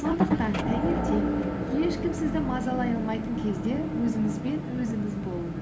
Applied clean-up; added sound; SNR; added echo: none; Motor vehicle (road) / Engine; -1 dB; reverberation time 2.1 s.